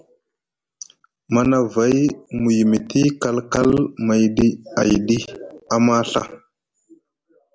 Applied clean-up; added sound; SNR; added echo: none; none; none; none.